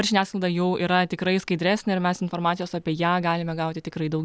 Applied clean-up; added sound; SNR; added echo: none; none; none; none.